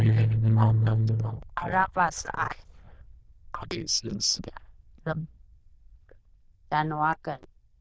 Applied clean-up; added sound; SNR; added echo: neural diffusion model UNIVERSE++.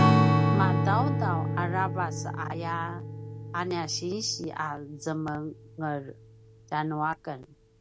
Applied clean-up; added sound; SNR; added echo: none; Strum; -4 dB; none.